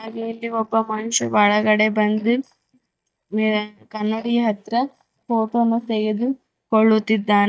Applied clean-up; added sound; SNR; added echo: neural mask model DeepFilterNet 3.